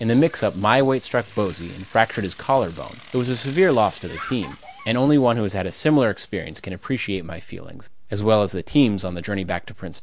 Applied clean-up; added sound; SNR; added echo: none; Bicycle; 17 dB; none.